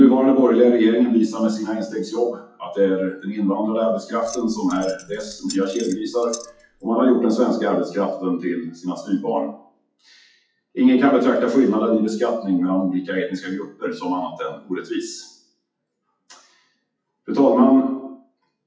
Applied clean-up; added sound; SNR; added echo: classical method WPE with log-MMSE.